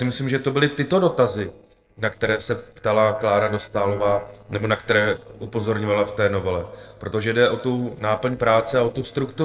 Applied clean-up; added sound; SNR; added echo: neural separator model SepFormer DNS4.